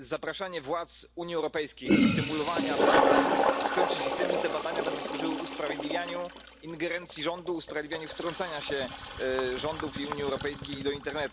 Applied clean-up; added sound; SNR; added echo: none; Toilet flush; -3 dB; none.